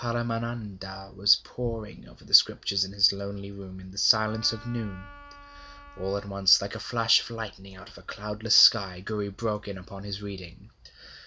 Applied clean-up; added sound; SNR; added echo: none; Wind instrument, woodwind instrument; 19 dB; none.